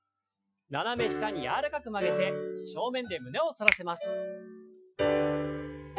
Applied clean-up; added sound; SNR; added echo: classical method Wiener filter.